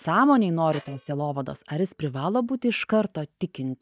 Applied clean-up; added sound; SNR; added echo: neural mask model DeepFilterNet 3.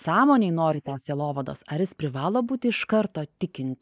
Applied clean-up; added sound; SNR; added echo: neural mask model Resemble Enhance denoiser.